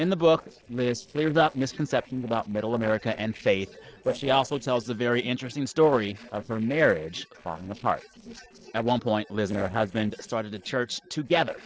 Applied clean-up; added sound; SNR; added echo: neural separator model SepFormer DNS4.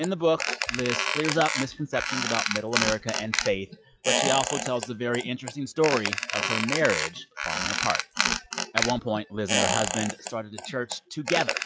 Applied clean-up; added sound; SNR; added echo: classical method log-MMSE.